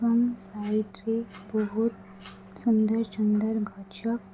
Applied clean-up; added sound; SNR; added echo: none; none; none; none.